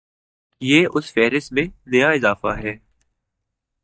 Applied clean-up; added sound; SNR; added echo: neural mask model DeepFilterNet 3.